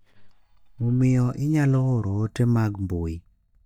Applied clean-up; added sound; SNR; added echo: neural mask model DeepFilterNet 3.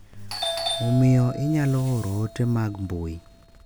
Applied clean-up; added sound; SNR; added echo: none; Doorbell; 10 dB; none.